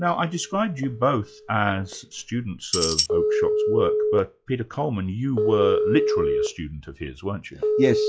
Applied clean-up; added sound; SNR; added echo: classical method log-MMSE.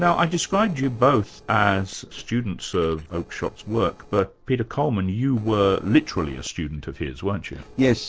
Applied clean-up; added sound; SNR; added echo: neural separator model SepFormer DNS4.